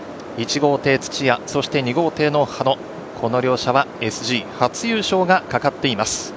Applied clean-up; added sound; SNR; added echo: none; none; none; none.